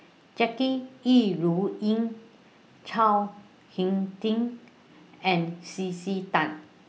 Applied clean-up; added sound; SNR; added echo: none; none; none; none.